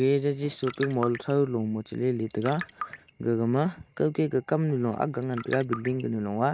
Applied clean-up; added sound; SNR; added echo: neural mask model RNNoise.